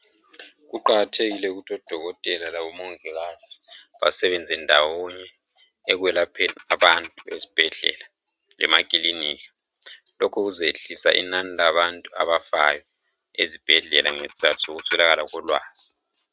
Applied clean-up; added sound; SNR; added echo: neural mask model RNNoise.